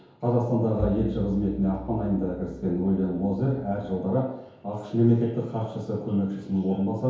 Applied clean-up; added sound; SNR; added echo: none; Bowed string instrument; 12 dB; reverberation time 1.0 s.